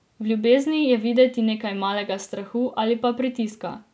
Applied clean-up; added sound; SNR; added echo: none; none; none; none.